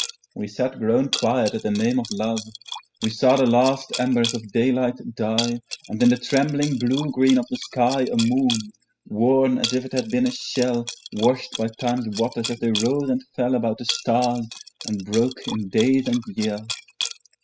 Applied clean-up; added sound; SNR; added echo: classical method spectral subtraction.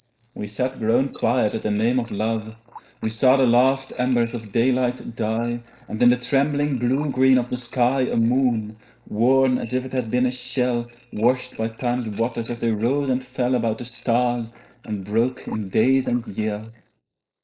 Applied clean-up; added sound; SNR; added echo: neural mask model Resemble Enhance denoiser.